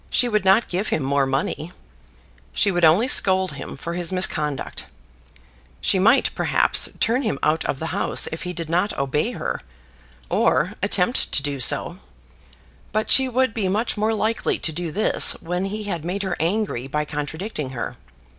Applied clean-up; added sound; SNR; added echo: none; none; none; none.